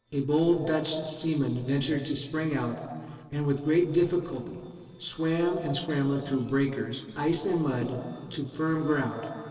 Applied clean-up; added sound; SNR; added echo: neural separator model SepFormer DNS4.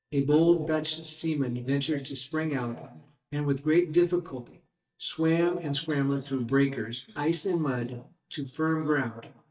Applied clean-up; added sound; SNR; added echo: neural mask model DeepFilterNet 3.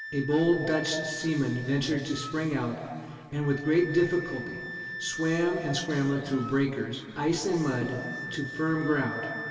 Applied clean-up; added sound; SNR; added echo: none; Wind instrument, woodwind instrument; 12 dB; reverberation time 2.7 s.